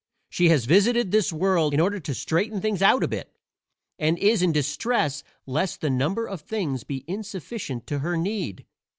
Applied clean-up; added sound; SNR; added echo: none; none; none; none.